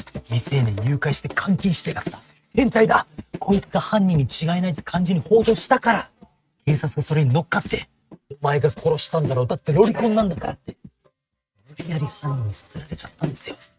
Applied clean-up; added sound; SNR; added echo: neural mask model RNNoise.